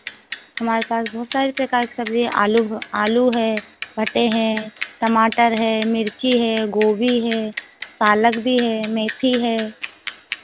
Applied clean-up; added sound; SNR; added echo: none; Bicycle; 14 dB; none.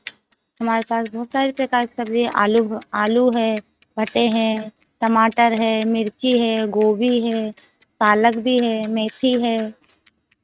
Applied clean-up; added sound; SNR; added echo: neural mask model RNNoise.